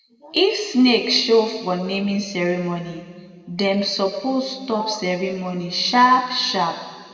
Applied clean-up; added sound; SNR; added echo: none; none; none; reverberation time 1.9 s.